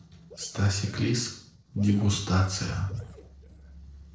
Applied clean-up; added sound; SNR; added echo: neural separator model SepFormer DNS4.